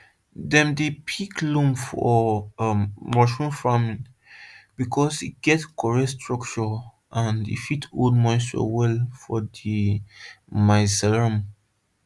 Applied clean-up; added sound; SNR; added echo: none; none; none; none.